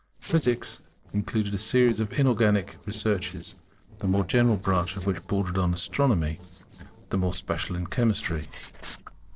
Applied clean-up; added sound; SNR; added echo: neural separator model SepFormer DNS4.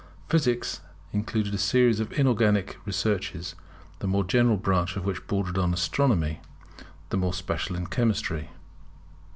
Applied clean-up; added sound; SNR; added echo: none; none; none; none.